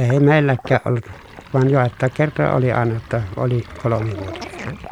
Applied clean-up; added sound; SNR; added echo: none; Sink (filling or washing); 16 dB; none.